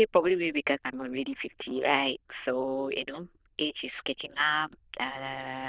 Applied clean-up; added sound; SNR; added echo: neural diffusion model UNIVERSE++.